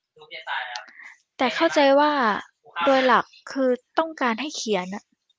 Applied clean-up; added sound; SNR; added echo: none; none; none; none.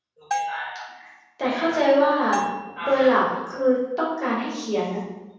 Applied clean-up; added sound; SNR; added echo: none; Bell; 10 dB; reverberation time 1.1 s.